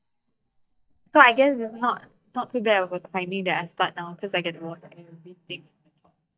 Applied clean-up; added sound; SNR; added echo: neural mask model DeepFilterNet 3.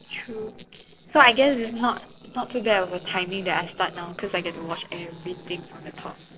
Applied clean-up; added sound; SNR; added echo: neural separator model SepFormer DNS4.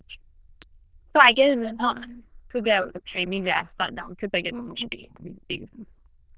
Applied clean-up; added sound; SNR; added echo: neural diffusion model UNIVERSE++.